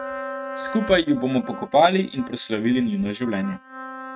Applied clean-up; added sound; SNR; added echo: neural mask model RNNoise.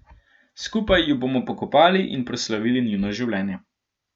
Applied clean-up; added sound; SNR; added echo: none; none; none; none.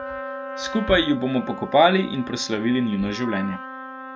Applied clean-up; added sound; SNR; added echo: none; Trumpet + Chink, clink; 12 dB; none.